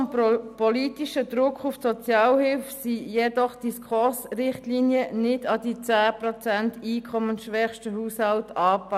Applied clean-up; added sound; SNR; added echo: none; none; none; none.